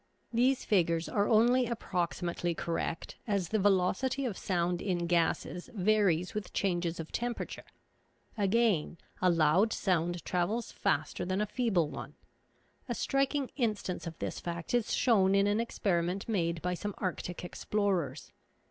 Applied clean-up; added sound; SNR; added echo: none; none; none; none.